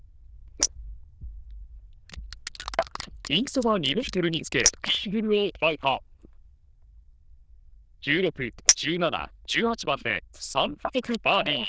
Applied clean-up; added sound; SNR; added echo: neural diffusion model UNIVERSE++.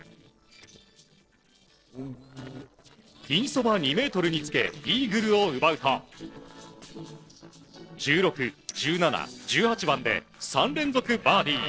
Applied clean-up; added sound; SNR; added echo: neural separator model SepFormer DNS4.